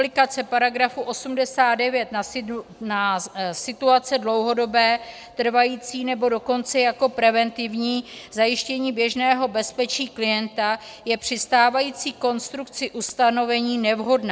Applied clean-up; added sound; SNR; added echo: none; none; none; none.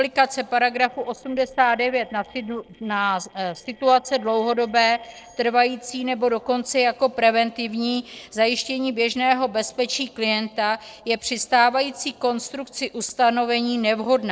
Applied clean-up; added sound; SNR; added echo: neural separator model SepFormer DNS4.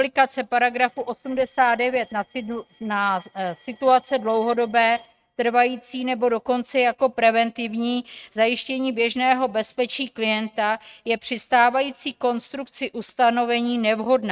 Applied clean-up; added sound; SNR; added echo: neural mask model RNNoise.